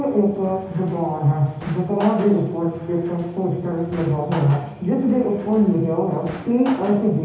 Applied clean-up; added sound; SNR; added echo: none; Drawer open or close; 17 dB; reverberation time 0.8 s.